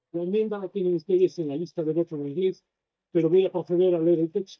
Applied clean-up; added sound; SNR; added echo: neural mask model DeepFilterNet 3.